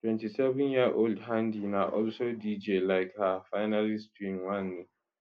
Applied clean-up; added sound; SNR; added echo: none; none; none; none.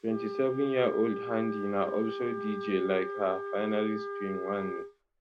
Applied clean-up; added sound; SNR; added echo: none; Wind instrument, woodwind instrument; 6 dB; none.